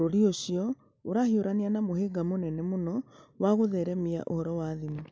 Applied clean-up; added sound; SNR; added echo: none; none; none; none.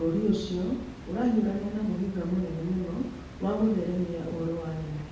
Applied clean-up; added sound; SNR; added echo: none; Water; 14 dB; reverberation time 0.9 s.